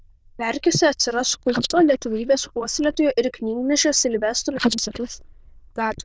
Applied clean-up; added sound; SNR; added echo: neural diffusion model UNIVERSE++.